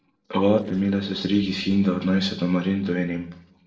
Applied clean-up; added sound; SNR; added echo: neural separator model SepFormer DNS4.